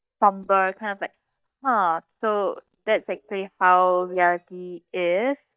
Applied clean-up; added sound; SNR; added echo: neural mask model DeepFilterNet 3.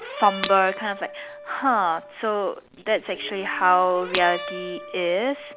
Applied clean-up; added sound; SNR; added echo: none; Shatter + Brass instrument; 12 dB; none.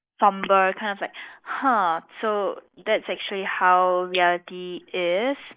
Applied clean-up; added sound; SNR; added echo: neural mask model Resemble Enhance denoiser.